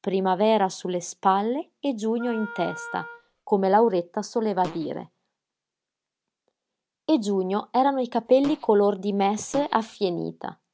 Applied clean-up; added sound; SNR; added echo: none; Fart + Wind instrument, woodwind instrument; 16 dB; none.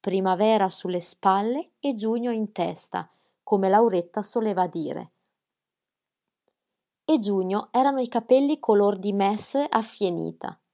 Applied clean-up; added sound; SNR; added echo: none; none; none; none.